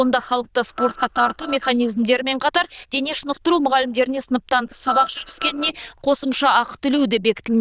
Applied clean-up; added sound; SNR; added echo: neural diffusion model UNIVERSE++.